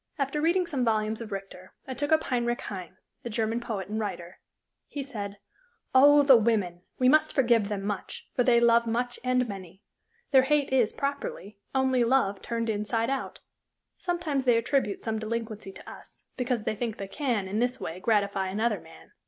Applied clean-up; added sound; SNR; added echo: none; none; none; none.